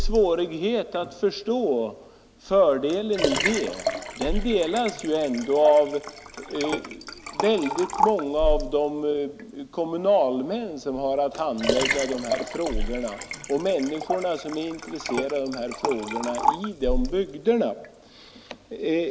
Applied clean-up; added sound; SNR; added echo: none; Liquid; 5 dB; none.